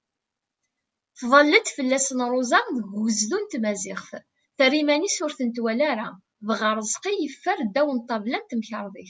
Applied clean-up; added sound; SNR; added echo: none; none; none; none.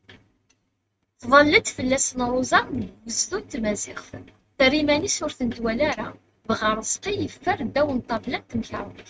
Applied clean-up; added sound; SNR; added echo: neural mask model RNNoise.